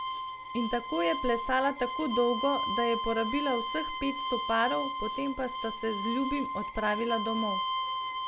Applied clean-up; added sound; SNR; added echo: none; Bowed string instrument; 3 dB; none.